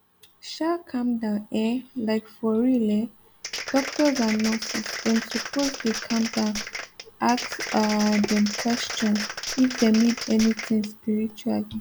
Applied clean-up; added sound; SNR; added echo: none; Applause; 8 dB; none.